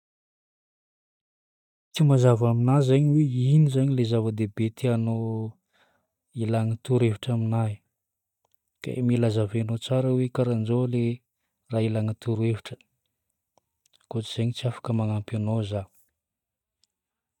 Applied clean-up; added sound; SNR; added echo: neural mask model DeepFilterNet 3.